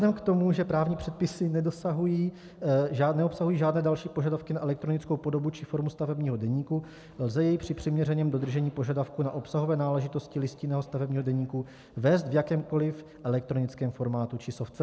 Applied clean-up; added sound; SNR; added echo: none; none; none; none.